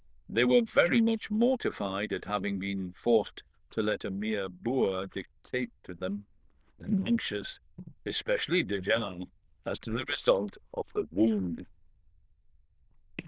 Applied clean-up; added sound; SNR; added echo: neural diffusion model UNIVERSE++.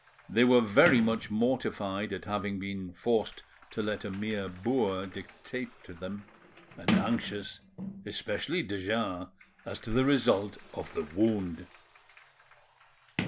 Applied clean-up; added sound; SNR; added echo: none; Sliding door; 10 dB; none.